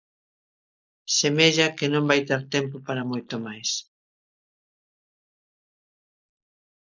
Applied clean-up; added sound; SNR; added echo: neural mask model Resemble Enhance denoiser.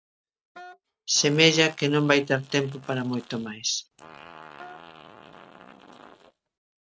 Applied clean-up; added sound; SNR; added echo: neural mask model RNNoise.